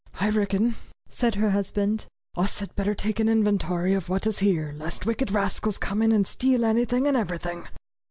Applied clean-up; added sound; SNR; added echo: none; none; none; none.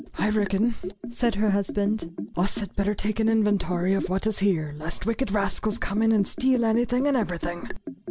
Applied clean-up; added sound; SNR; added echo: none; Liquid; 12 dB; none.